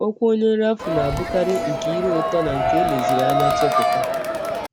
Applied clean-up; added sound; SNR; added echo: none; Crowd; -2 dB; none.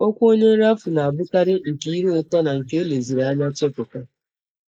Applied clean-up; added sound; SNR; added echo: neural mask model Resemble Enhance denoiser.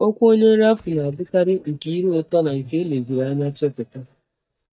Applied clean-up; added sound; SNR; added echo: neural mask model DeepFilterNet 3.